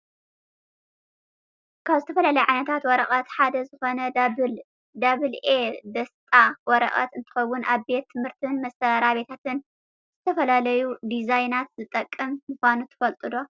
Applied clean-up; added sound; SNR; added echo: none; none; none; none.